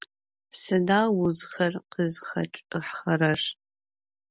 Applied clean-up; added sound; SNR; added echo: none; none; none; none.